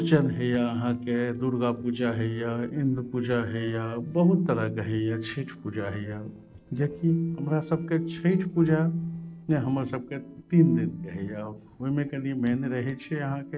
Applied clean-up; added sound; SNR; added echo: neural separator model SepFormer DNS4.